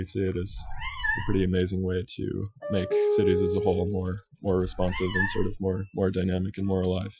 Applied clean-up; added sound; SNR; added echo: classical method Wiener filter.